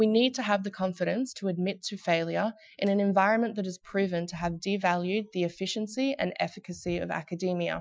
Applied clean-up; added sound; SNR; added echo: classical method Wiener filter.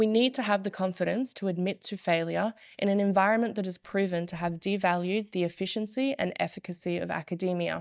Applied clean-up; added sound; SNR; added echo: neural mask model DeepFilterNet 3.